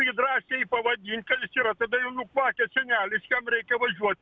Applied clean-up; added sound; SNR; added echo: none; none; none; none.